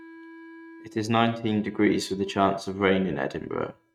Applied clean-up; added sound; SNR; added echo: neural mask model RNNoise.